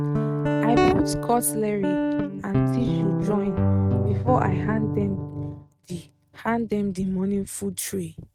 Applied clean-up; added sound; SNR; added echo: neural mask model RNNoise.